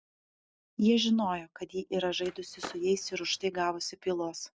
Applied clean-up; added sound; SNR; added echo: none; Skateboard; 16 dB; none.